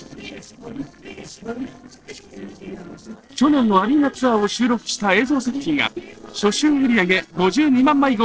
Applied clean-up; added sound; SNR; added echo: neural separator model SepFormer DNS4.